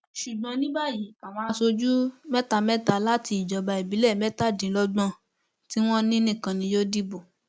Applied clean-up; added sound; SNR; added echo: none; none; none; none.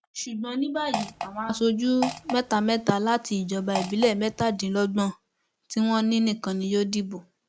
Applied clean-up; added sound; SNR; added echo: none; Fart; 9 dB; none.